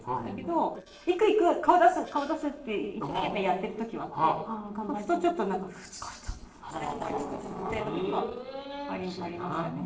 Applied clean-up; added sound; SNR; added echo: neural separator model SepFormer DNS4.